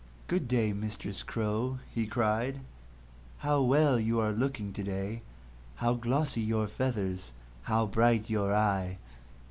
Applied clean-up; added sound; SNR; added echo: none; none; none; none.